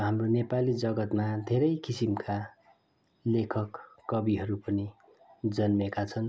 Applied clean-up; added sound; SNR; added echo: none; none; none; none.